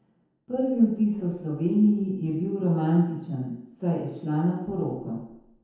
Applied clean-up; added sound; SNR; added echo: none; none; none; reverberation time 0.9 s.